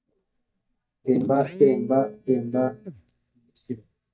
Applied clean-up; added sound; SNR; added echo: neural mask model DeepFilterNet 3.